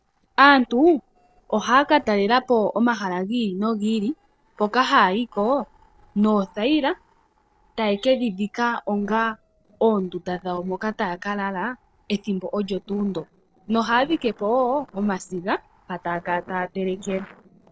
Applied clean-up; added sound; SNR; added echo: neural separator model SepFormer DNS4.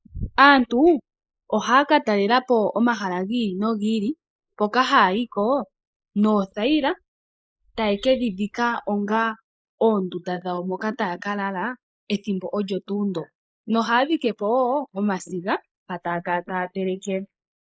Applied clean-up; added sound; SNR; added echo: neural mask model Resemble Enhance denoiser.